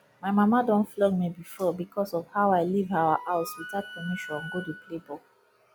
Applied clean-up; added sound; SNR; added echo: none; Wind instrument, woodwind instrument; 14 dB; none.